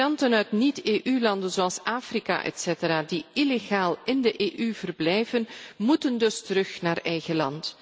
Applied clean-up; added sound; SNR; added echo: none; none; none; none.